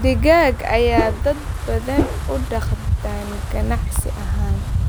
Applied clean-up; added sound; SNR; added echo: none; Wind + Whoosh, swoosh, swish; 0 dB; none.